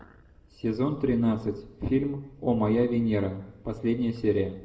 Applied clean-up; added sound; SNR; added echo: none; none; none; reverberation time 0.7 s.